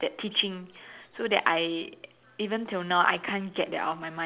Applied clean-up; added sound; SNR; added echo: none; none; none; none.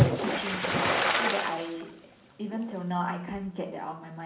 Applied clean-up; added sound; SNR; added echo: none; Splash, splatter; -4 dB; reverberation time 0.6 s.